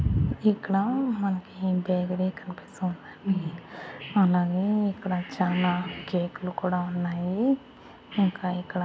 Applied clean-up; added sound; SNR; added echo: none; none; none; none.